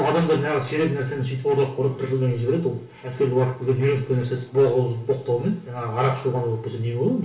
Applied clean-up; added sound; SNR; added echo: none; none; none; reverberation time 0.3 s.